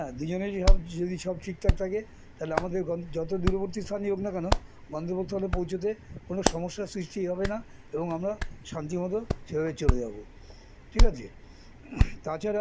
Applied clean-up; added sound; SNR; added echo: none; Hands; -3 dB; none.